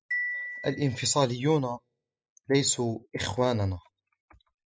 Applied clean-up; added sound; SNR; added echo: classical method spectral subtraction.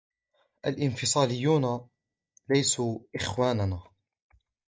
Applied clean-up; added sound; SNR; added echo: neural mask model DeepFilterNet 3.